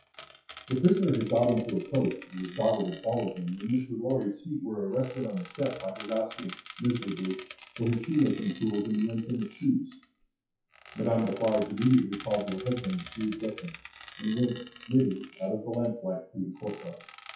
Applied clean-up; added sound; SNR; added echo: classical method WPE with log-MMSE.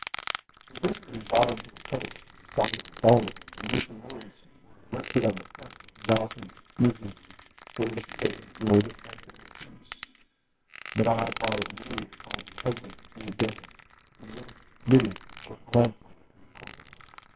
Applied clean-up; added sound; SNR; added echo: neural separator model SepFormer WHAMR!.